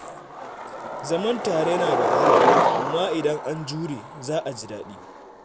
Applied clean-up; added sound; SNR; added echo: none; Skateboard; -4 dB; none.